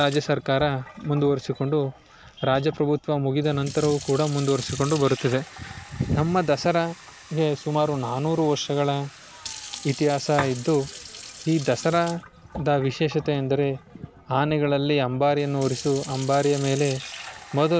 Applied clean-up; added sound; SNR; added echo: none; Fill (with liquid) / Sink (filling or washing); 16 dB; none.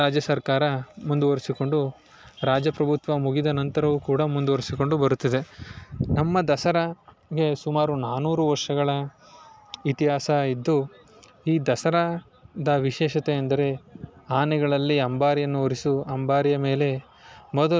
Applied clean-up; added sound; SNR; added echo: none; none; none; none.